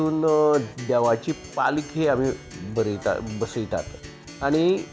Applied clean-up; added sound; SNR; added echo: none; Acoustic guitar; 18 dB; none.